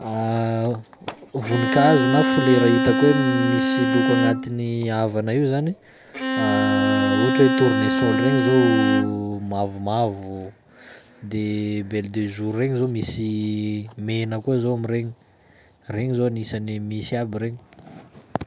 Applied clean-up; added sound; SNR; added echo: none; Bowed string instrument; -2 dB; none.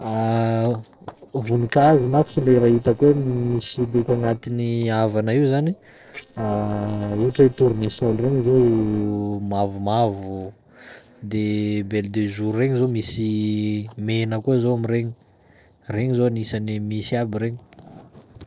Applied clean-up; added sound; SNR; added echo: neural separator model SepFormer DNS4.